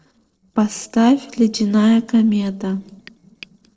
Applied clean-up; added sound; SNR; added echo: neural separator model SepFormer DNS4.